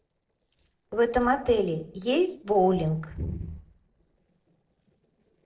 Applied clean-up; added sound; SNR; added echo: neural separator model SepFormer DNS4.